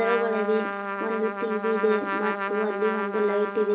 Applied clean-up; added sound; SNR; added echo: none; Trumpet; 4 dB; reverberation time 2.4 s.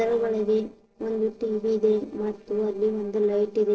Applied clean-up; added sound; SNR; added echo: neural separator model SepFormer DNS4.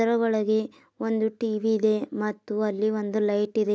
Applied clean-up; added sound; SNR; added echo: none; none; none; none.